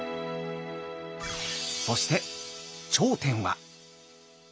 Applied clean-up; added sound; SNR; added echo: none; none; none; none.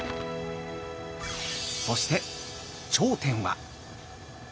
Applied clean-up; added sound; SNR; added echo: none; Tick / Hiss / Explosion / Fire; 12 dB; none.